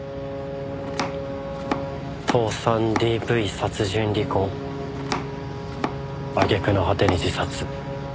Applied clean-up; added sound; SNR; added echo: none; Domestic sounds, home sounds; 8 dB; none.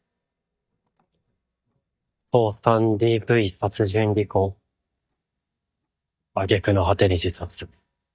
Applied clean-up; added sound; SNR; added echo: neural mask model DeepFilterNet 3.